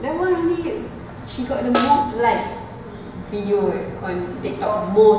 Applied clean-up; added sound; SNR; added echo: none; Snare drum; 8 dB; reverberation time 0.9 s.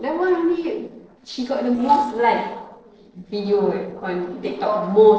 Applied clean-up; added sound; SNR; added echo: neural separator model SepFormer DNS4.